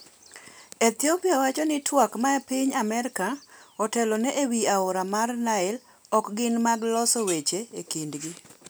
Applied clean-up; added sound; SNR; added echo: none; none; none; none.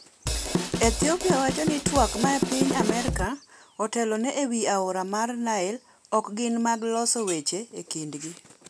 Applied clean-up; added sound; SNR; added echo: none; Drum kit; 0 dB; none.